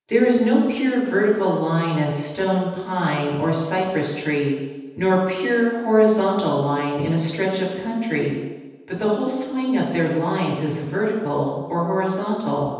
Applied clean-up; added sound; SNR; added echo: none; none; none; reverberation time 1.1 s.